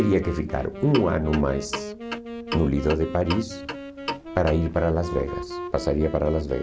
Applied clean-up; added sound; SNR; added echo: none; Clock + Wind instrument, woodwind instrument; 9 dB; none.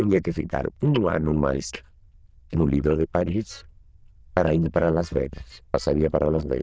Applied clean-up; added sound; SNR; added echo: neural diffusion model UNIVERSE++.